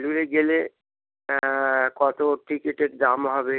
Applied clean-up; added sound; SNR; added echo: none; none; none; none.